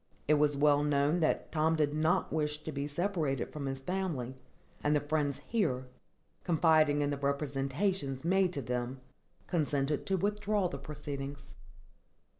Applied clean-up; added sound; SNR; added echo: none; none; none; none.